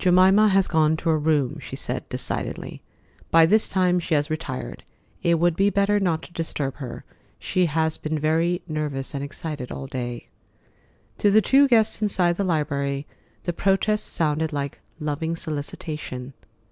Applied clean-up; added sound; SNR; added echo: none; none; none; none.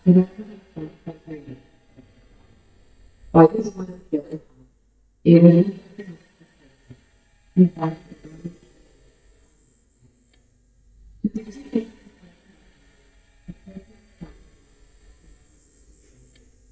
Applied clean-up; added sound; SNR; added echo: neural mask model DeepFilterNet 3.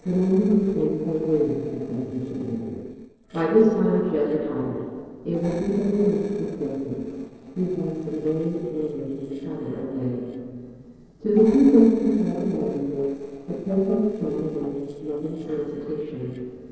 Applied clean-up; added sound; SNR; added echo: neural separator model SepFormer DNS4.